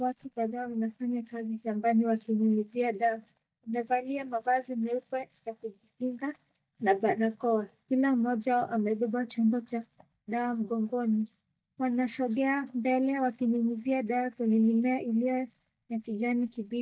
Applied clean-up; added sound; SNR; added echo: neural mask model DeepFilterNet 3.